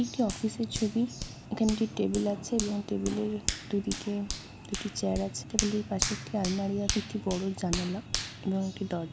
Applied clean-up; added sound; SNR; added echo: none; Hands; 7 dB; none.